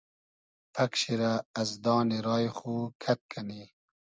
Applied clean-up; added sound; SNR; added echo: none; none; none; none.